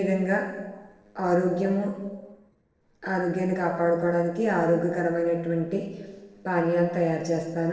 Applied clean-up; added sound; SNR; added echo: neural separator model SepFormer DNS4.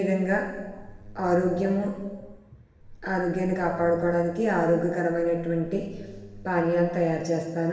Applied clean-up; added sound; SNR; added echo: none; Buzz; 19 dB; reverberation time 1.3 s.